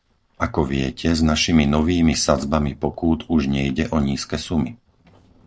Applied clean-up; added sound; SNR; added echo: neural separator model SepFormer DNS4.